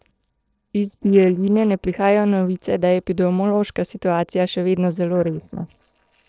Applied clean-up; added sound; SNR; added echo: neural separator model SepFormer DNS4.